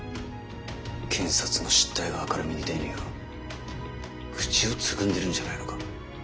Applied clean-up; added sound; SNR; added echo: none; none; none; none.